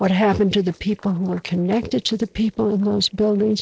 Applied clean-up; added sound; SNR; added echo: neural separator model SepFormer DNS4.